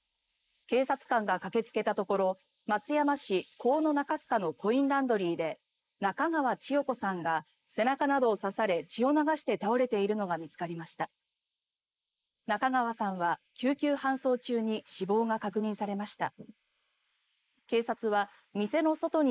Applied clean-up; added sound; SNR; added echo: neural mask model Resemble Enhance denoiser.